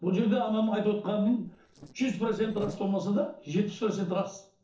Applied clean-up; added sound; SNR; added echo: neural separator model SepFormer DNS4.